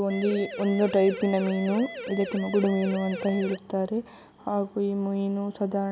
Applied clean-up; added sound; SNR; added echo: none; Siren; 11 dB; none.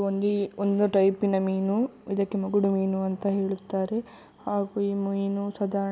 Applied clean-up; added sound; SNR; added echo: none; none; none; none.